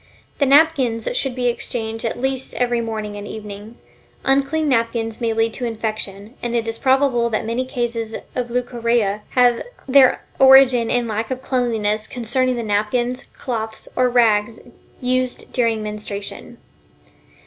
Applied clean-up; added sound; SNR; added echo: none; none; none; none.